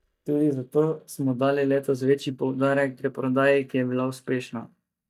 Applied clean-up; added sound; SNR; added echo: neural mask model DeepFilterNet 3.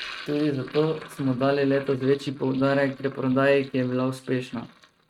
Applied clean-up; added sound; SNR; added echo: neural mask model RNNoise.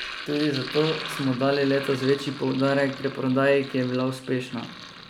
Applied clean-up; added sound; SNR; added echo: none; Sink (filling or washing); 12 dB; none.